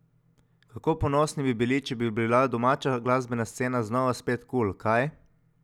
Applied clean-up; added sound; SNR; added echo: none; none; none; none.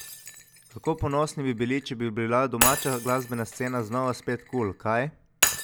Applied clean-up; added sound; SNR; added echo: none; Shatter; 4 dB; none.